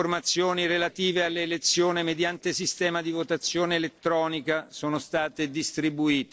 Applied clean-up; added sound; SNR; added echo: neural separator model SepFormer DNS4.